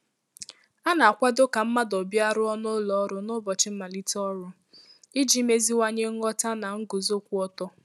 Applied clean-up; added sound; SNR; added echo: none; none; none; none.